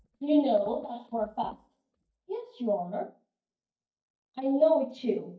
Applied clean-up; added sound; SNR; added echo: neural mask model DeepFilterNet 3.